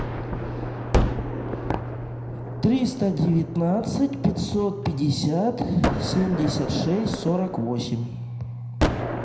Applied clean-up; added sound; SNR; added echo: none; Gunshot, gunfire; 5 dB; reverberation time 0.7 s.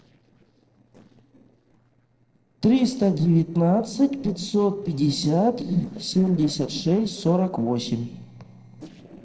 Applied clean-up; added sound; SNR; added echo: neural separator model SepFormer DNS4.